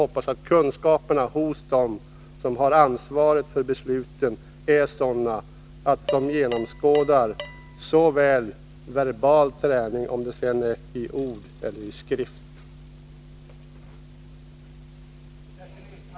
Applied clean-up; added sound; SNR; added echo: none; Dishes, pots, and pans; 14 dB; none.